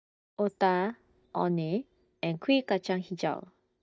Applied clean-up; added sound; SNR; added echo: neural mask model DeepFilterNet 3.